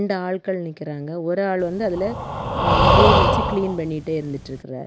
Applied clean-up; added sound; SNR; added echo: none; Breathing; -5 dB; none.